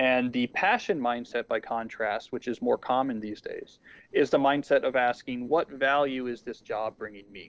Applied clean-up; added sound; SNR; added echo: neural separator model SepFormer DNS4.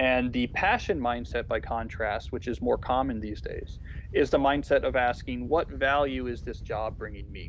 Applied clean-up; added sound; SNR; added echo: none; Wind / Boat, Water vehicle; 11 dB; none.